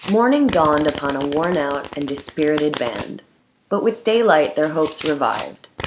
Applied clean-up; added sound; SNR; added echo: none; Domestic sounds, home sounds; 13 dB; none.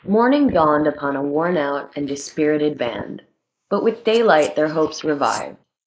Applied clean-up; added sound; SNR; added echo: neural mask model Resemble Enhance denoiser.